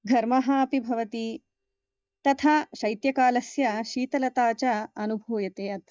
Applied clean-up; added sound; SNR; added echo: neural mask model DeepFilterNet 3.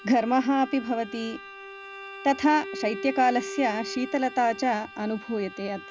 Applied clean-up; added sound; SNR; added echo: none; Bowed string instrument; 13 dB; none.